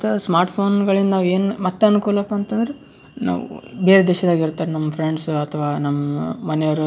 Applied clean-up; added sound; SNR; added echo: none; none; none; none.